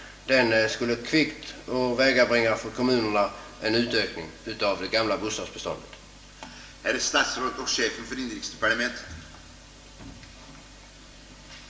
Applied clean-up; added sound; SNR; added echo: none; none; none; reverberation time 0.5 s.